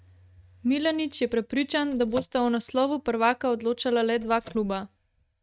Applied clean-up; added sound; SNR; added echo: neural mask model RNNoise.